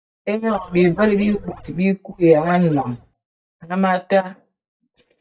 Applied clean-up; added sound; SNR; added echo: neural mask model DeepFilterNet 3.